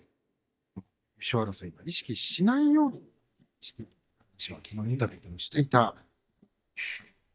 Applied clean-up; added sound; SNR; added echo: neural mask model DeepFilterNet 3.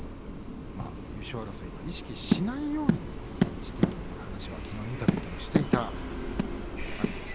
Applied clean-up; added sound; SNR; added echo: none; Train; 6 dB; none.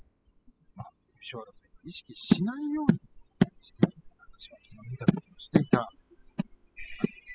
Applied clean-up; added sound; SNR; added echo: classical method spectral subtraction.